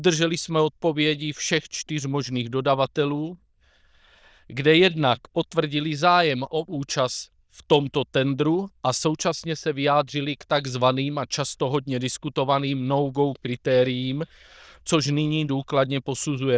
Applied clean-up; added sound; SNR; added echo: neural diffusion model UNIVERSE++.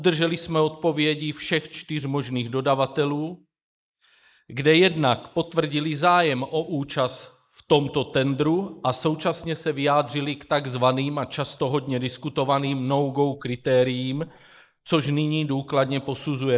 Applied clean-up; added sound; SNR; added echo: neural mask model Resemble Enhance denoiser.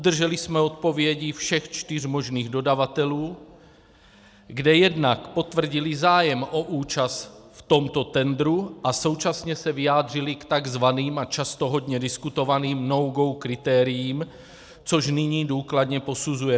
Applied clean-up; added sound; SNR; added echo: none; none; none; none.